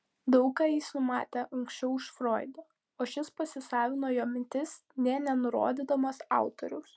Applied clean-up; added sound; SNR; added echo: none; none; none; none.